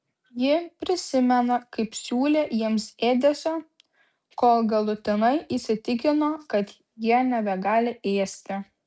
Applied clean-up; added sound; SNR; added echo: none; none; none; none.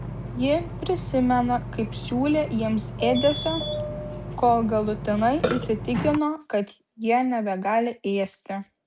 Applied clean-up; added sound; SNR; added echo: none; Burping, eructation; 8 dB; none.